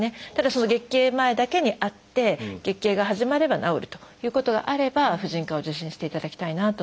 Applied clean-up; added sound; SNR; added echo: none; none; none; none.